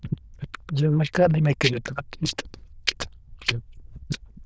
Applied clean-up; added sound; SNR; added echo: neural diffusion model UNIVERSE++.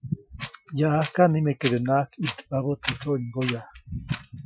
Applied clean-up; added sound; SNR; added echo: classical method Wiener filter.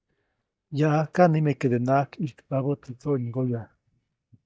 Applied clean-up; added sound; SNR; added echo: neural mask model DeepFilterNet 3.